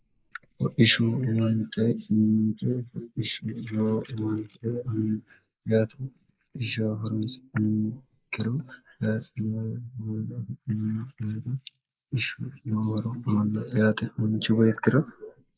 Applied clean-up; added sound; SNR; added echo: neural mask model Resemble Enhance denoiser.